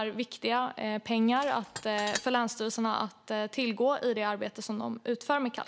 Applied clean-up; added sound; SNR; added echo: none; Tools; 11 dB; none.